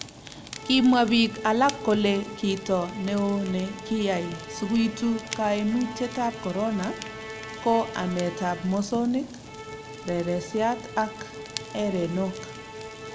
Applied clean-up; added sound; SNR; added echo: none; Fire + Musical instrument; 12 dB; none.